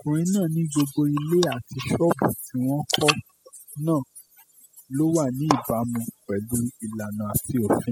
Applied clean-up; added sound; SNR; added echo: classical method spectral subtraction.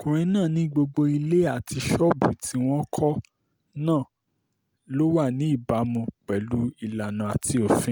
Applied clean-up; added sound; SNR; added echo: none; none; none; none.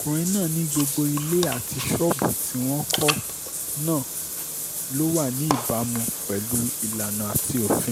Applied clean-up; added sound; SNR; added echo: none; Bathtub (filling or washing) / Water; 3 dB; none.